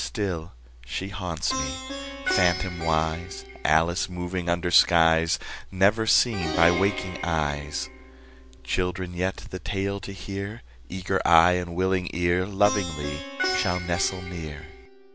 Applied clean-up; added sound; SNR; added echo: none; Plucked string instrument; 10 dB; none.